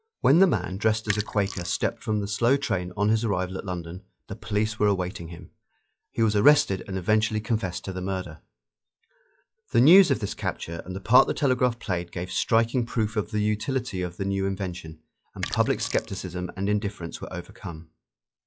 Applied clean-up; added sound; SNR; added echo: classical method log-MMSE.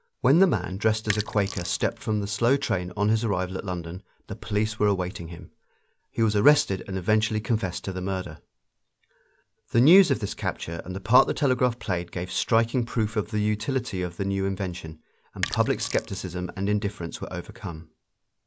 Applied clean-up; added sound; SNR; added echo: none; Sink (filling or washing); 11 dB; none.